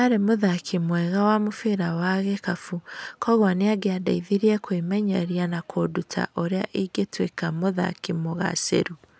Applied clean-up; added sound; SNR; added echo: none; none; none; none.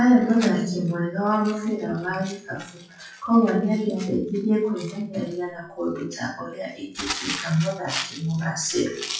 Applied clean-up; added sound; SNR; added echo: classical method WPE with log-MMSE.